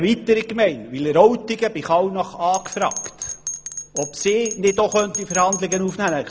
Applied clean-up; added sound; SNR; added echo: none; Bell; 12 dB; none.